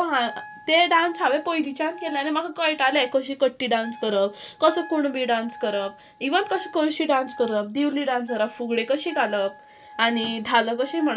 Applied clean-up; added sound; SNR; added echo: none; Wind instrument, woodwind instrument; 18 dB; none.